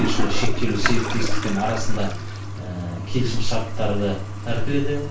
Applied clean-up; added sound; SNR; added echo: none; Toilet flush; 10 dB; reverberation time 0.3 s.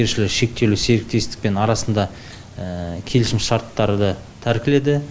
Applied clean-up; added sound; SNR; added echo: none; none; none; none.